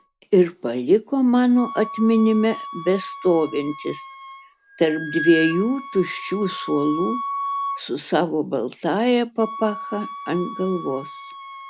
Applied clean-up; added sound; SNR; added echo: none; Wind instrument, woodwind instrument; 11 dB; none.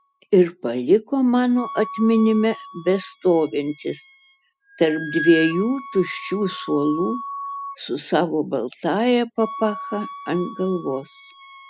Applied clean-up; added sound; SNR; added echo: classical method spectral subtraction.